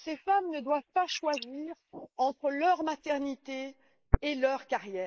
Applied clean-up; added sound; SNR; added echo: neural mask model Resemble Enhance denoiser.